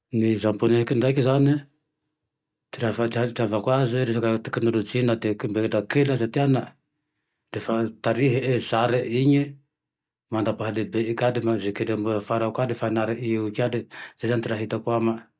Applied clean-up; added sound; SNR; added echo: none; none; none; none.